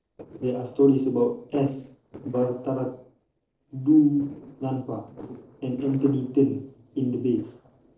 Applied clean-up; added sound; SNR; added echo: neural separator model SepFormer DNS4.